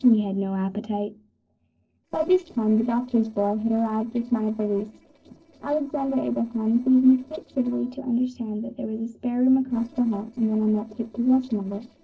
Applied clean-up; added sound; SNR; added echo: neural separator model SepFormer DNS4.